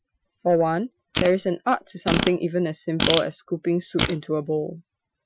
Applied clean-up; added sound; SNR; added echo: classical method Wiener filter.